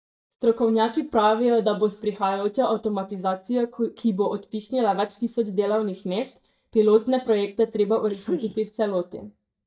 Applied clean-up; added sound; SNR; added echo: neural mask model DeepFilterNet 3.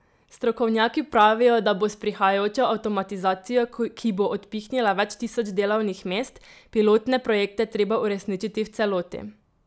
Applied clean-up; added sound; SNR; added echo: none; none; none; none.